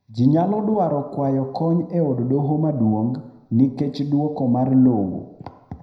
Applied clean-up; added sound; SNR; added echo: none; none; none; reverberation time 0.8 s.